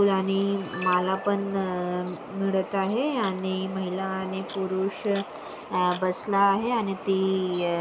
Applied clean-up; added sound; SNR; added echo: none; Camera; 19 dB; none.